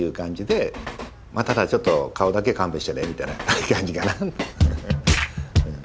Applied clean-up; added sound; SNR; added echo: none; Train; 12 dB; none.